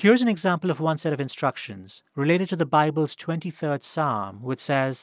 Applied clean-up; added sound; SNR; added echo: none; none; none; none.